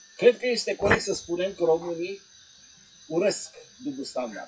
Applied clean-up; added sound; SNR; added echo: classical method WPE with log-MMSE.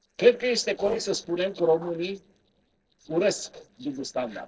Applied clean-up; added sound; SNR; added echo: neural separator model SepFormer DNS4.